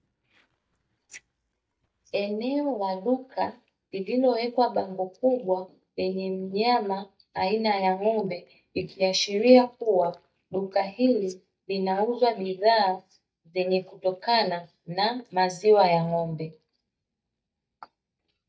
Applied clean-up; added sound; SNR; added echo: neural mask model DeepFilterNet 3.